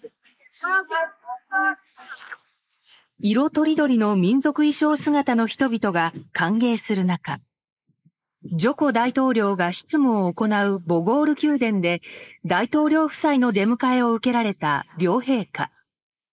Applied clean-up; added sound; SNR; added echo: neural mask model Resemble Enhance denoiser.